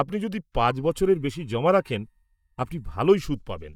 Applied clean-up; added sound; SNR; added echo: neural mask model DeepFilterNet 3.